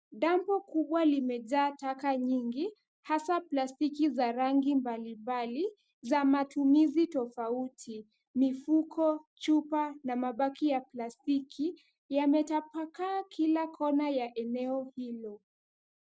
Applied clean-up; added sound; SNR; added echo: none; none; none; none.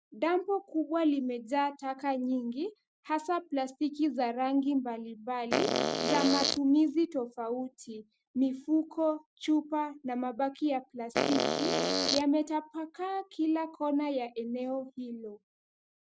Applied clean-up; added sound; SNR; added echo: none; Fart; -2 dB; none.